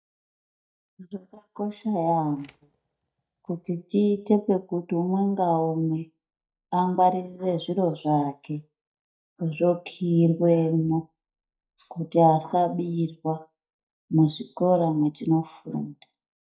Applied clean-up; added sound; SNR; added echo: neural mask model DeepFilterNet 3.